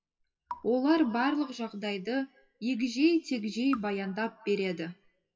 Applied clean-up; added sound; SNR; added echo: classical method WPE with log-MMSE.